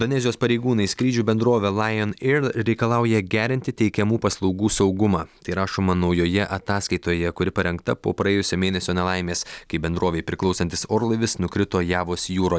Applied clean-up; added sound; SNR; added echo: none; none; none; none.